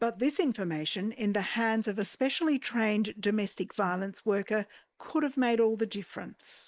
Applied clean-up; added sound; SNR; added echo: neural mask model Resemble Enhance denoiser.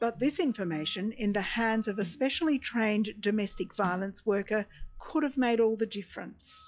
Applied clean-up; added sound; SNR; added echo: classical method log-MMSE.